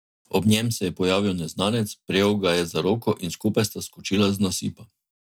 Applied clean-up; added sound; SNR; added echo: none; none; none; none.